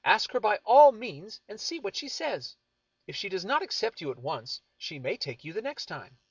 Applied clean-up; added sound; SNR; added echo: none; none; none; none.